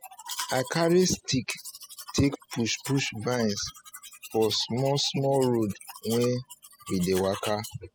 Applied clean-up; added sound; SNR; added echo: classical method spectral subtraction.